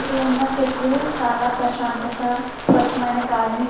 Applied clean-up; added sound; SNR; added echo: none; Wind; 8 dB; reverberation time 0.8 s.